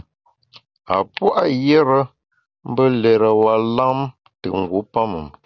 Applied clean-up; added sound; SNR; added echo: none; none; none; none.